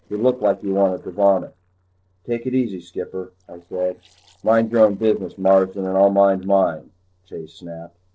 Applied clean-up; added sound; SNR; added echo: neural separator model SepFormer DNS4.